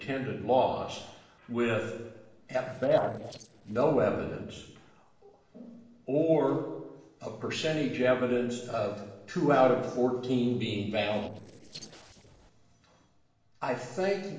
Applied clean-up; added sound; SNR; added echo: neural separator model SepFormer DNS4.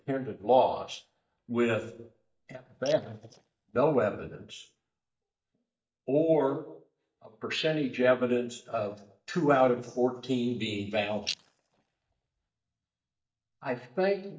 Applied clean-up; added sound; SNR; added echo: neural mask model DeepFilterNet 3.